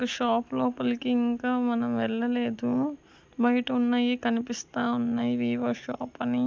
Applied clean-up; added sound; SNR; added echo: none; none; none; none.